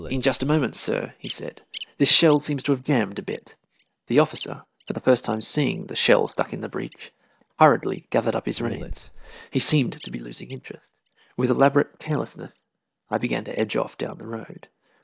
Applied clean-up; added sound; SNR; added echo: neural mask model DeepFilterNet 3.